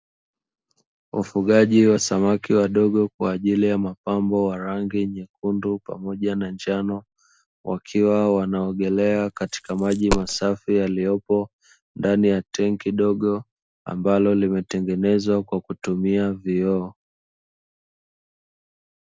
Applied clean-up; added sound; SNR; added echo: none; Coin (dropping); 7 dB; none.